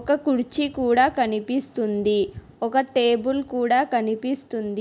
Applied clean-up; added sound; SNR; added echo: none; none; none; none.